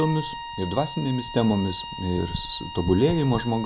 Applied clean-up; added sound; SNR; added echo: none; Bowed string instrument; 11 dB; none.